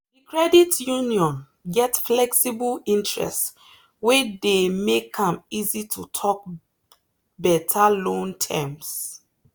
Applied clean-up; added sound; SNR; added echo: none; none; none; none.